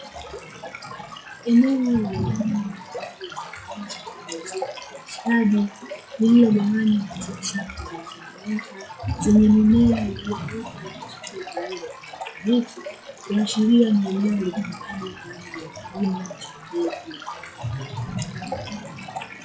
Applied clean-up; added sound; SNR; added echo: classical method log-MMSE.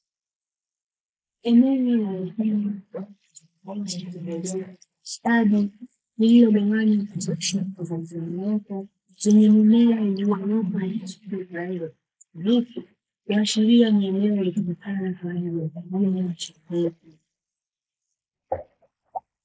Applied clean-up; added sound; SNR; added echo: neural mask model Resemble Enhance denoiser.